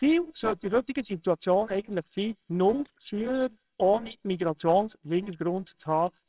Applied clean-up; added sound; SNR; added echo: neural separator model SepFormer WHAMR!.